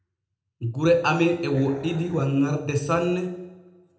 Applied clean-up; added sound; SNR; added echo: none; Dog; 17 dB; reverberation time 0.7 s.